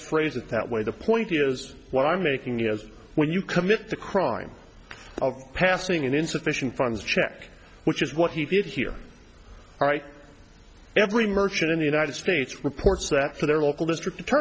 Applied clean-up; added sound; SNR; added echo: none; none; none; none.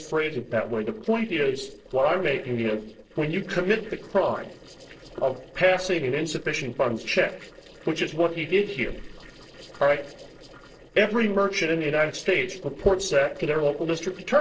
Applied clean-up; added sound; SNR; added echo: neural separator model SepFormer DNS4.